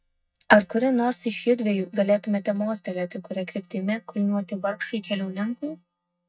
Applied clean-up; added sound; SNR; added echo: neural mask model DeepFilterNet 3.